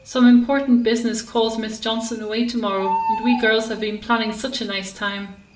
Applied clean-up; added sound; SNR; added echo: none; Bird; 12 dB; reverberation time 0.5 s.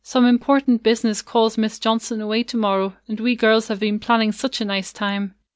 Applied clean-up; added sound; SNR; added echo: none; none; none; none.